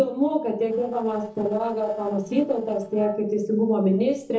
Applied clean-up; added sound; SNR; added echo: neural separator model SepFormer DNS4.